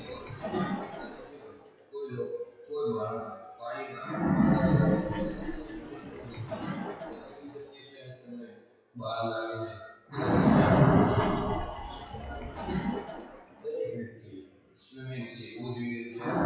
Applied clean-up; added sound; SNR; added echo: classical method WPE with log-MMSE.